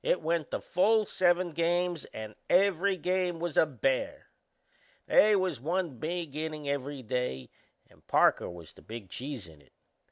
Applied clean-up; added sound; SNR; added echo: none; none; none; none.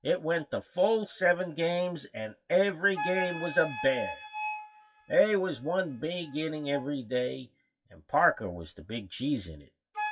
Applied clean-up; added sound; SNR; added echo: classical method WPE with log-MMSE.